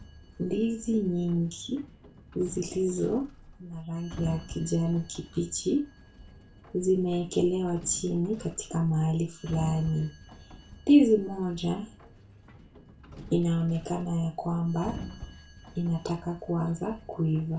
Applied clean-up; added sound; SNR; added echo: none; Sliding door; 17 dB; reverberation time 0.2 s.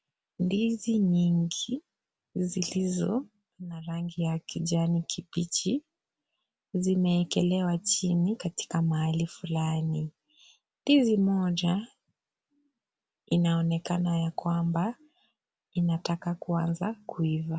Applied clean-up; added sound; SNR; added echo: none; none; none; none.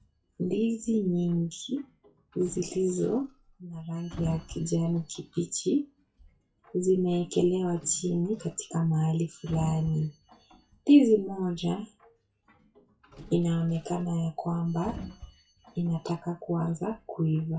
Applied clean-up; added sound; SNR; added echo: classical method WPE with log-MMSE.